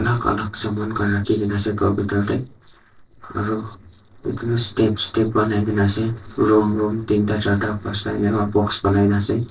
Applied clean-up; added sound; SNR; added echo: neural separator model SepFormer DNS4.